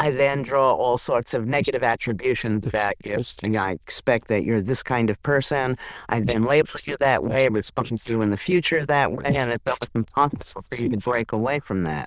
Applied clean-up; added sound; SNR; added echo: neural diffusion model UNIVERSE++.